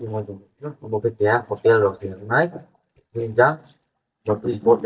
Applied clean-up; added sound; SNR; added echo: neural mask model DeepFilterNet 3.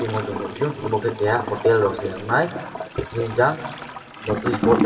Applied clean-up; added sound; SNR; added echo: none; Toilet flush / Gurgling; 6 dB; reverberation time 1.9 s.